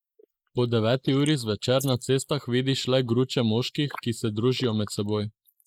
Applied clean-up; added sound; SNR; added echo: neural mask model Resemble Enhance denoiser.